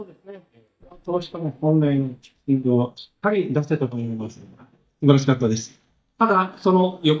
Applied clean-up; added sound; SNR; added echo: neural mask model DeepFilterNet 3.